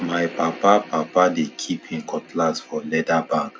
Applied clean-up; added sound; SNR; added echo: none; none; none; none.